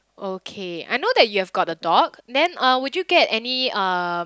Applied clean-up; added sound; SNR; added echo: none; none; none; none.